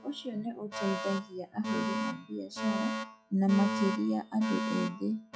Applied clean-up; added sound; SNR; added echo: classical method log-MMSE.